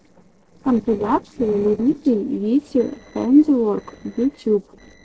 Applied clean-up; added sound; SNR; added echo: neural separator model SepFormer DNS4.